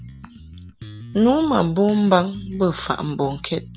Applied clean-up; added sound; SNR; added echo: none; Bass guitar; 18 dB; none.